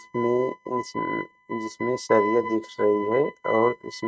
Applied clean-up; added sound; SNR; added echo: neural mask model RNNoise.